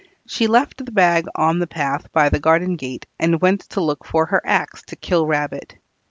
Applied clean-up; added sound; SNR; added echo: none; none; none; none.